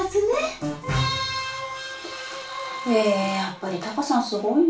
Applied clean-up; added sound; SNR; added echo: none; Wind instrument, woodwind instrument; 12 dB; reverberation time 0.3 s.